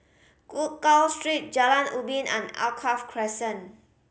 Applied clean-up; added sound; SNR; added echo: none; none; none; none.